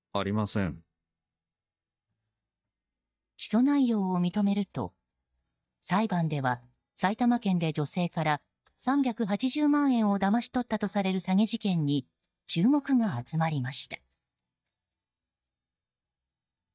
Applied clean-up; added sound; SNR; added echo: neural mask model DeepFilterNet 3.